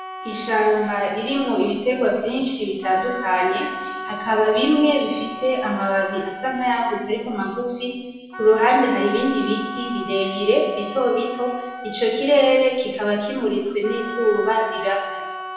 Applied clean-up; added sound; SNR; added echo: none; Wind instrument, woodwind instrument; 12 dB; reverberation time 1.2 s.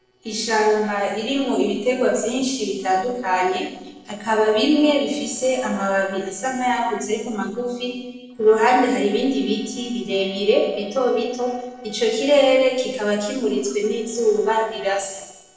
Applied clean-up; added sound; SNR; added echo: neural separator model SepFormer DNS4.